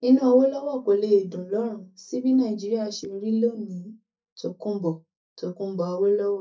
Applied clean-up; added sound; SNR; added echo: neural mask model DeepFilterNet 3.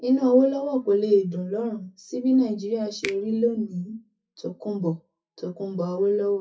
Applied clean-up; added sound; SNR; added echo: classical method WPE with log-MMSE.